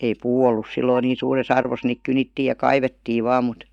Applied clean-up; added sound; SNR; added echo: neural mask model DeepFilterNet 3.